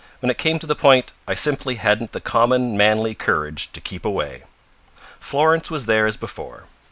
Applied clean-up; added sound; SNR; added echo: none; none; none; none.